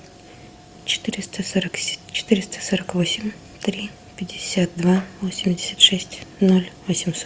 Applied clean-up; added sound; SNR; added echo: none; none; none; none.